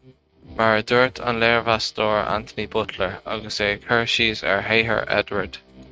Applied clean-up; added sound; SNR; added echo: neural mask model RNNoise.